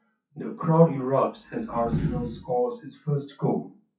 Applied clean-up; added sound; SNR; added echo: classical method WPE with log-MMSE.